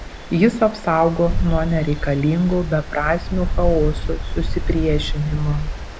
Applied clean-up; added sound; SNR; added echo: none; Stream; 3 dB; none.